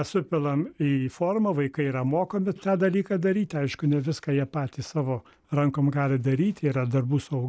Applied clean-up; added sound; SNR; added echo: none; none; none; none.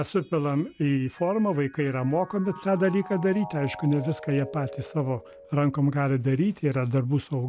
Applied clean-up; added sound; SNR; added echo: none; Mallet percussion; 18 dB; none.